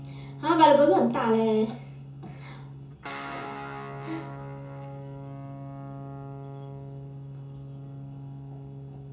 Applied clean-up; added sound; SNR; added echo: none; Guitar; 11 dB; reverberation time 0.6 s.